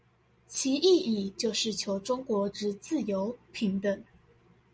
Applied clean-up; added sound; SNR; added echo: none; none; none; none.